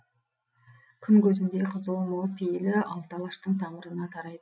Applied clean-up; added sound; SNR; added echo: none; none; none; none.